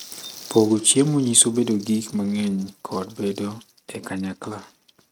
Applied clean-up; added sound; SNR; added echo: neural mask model RNNoise.